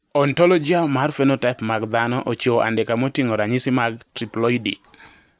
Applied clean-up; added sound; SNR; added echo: none; none; none; none.